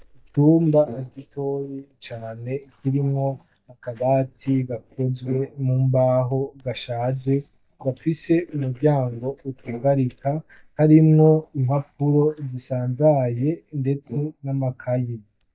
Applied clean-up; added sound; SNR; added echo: neural mask model DeepFilterNet 3.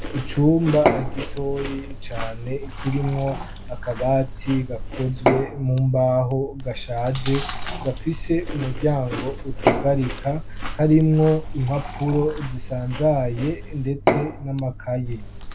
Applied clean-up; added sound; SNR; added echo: none; Chewing, mastication + Fill (with liquid) / Glass / Water; 5 dB; none.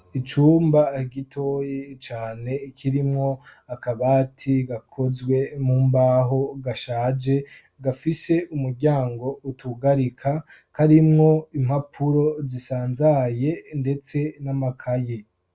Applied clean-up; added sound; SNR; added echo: none; none; none; none.